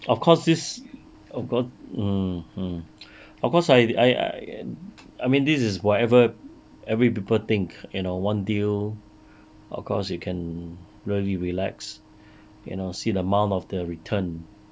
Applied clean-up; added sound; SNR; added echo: none; none; none; none.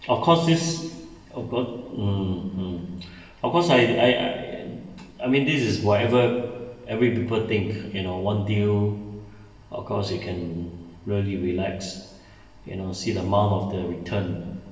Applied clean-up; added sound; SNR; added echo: none; none; none; reverberation time 1.2 s.